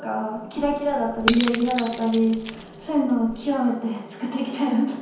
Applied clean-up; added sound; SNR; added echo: none; Shatter / Crushing; 10 dB; reverberation time 0.9 s.